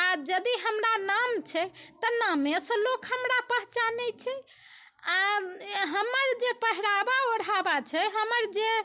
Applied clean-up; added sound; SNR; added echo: none; none; none; none.